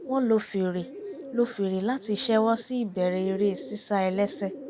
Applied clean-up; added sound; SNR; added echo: none; Bird; 16 dB; none.